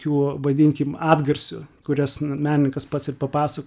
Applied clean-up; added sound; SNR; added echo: none; none; none; none.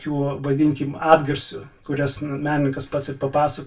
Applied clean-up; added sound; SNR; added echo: none; none; none; reverberation time 0.1 s.